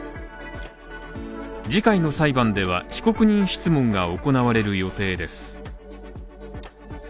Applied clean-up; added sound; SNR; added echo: none; none; none; none.